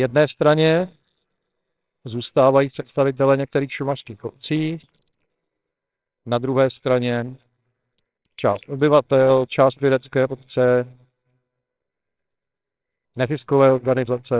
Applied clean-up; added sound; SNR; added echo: neural separator model SepFormer WHAMR!.